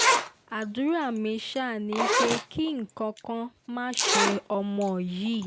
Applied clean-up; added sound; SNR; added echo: none; Zipper (clothing); -1 dB; none.